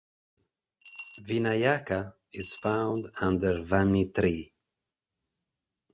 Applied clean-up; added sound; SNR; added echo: neural mask model RNNoise.